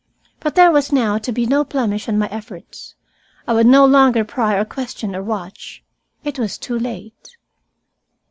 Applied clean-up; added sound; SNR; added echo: none; none; none; none.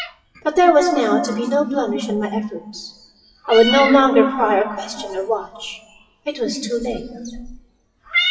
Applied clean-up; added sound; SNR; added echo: classical method WPE with log-MMSE.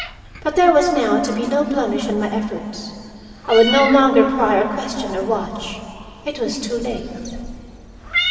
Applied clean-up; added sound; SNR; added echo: none; Meow; 11 dB; reverberation time 2.8 s.